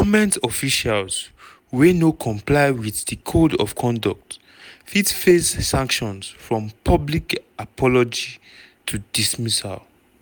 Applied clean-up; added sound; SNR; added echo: none; none; none; none.